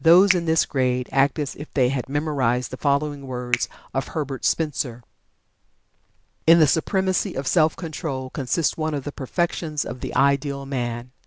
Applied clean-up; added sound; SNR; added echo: none; Finger snapping; 14 dB; none.